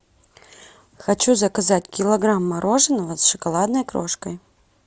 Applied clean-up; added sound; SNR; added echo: none; none; none; none.